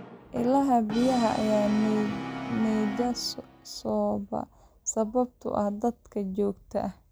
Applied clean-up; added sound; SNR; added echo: none; Brass instrument; 11 dB; none.